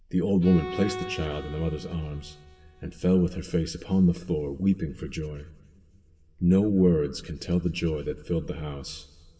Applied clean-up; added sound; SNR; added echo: none; Bowed string instrument; 13 dB; reverberation time 2.8 s.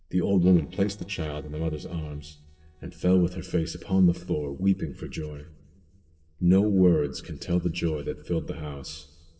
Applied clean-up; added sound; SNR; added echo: neural separator model SepFormer DNS4.